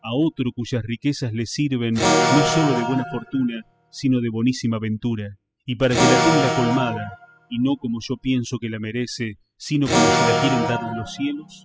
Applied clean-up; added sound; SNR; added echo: classical method spectral subtraction.